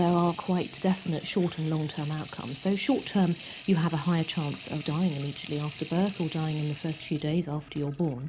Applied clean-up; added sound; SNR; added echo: none; Sink (filling or washing) / Water tap, faucet; 18 dB; none.